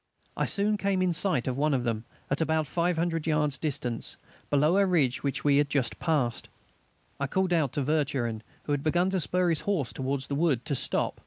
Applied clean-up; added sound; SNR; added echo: none; none; none; none.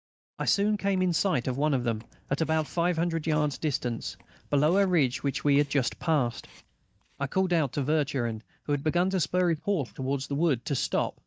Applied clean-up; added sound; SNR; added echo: neural mask model DeepFilterNet 3.